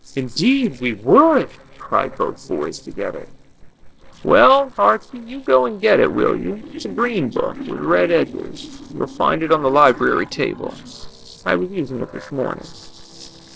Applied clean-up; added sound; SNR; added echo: neural separator model SepFormer DNS4.